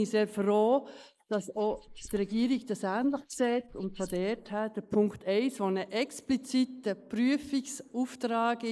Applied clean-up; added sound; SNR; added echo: neural mask model Resemble Enhance denoiser.